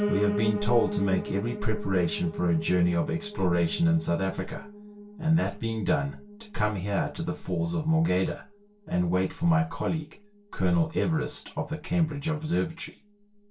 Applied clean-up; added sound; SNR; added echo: none; Piano; 11 dB; reverberation time 0.2 s.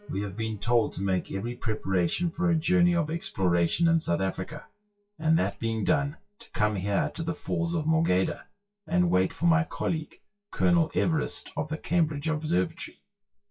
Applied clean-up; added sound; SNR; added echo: classical method WPE with log-MMSE.